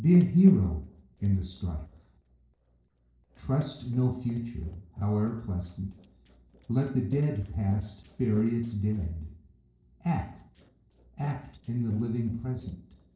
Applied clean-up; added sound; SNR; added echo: neural separator model SepFormer DNS4.